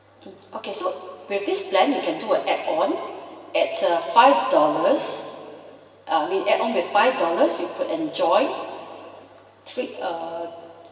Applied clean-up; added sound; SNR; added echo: none; none; none; reverberation time 2.5 s.